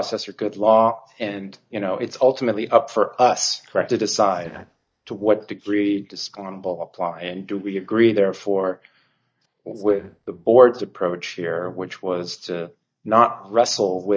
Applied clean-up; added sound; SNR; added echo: neural mask model DeepFilterNet 3.